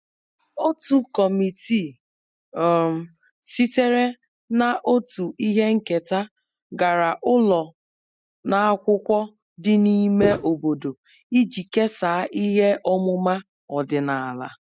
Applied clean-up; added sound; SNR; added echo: neural mask model RNNoise.